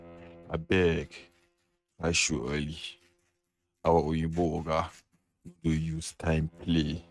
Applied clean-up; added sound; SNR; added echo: neural mask model RNNoise.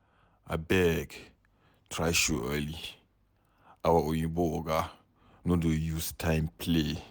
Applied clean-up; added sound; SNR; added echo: none; none; none; none.